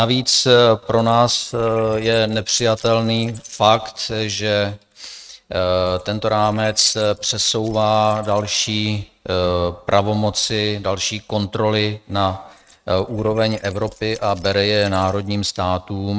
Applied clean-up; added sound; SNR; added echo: neural mask model RNNoise.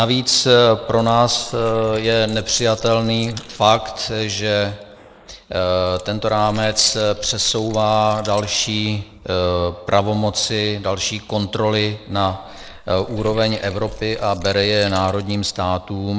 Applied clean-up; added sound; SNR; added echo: neural mask model Resemble Enhance denoiser.